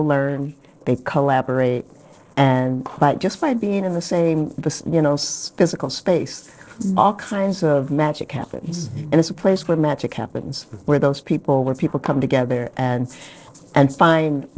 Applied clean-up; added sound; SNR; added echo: neural separator model SepFormer DNS4.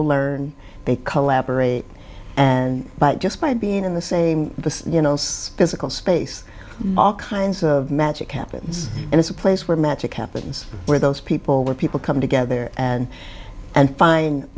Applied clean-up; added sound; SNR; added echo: none; none; none; none.